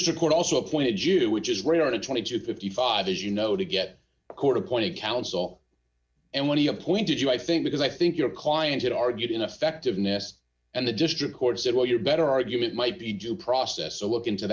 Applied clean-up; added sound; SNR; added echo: none; none; none; none.